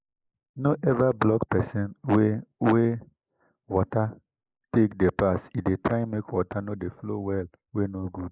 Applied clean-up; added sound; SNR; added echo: neural mask model Resemble Enhance denoiser.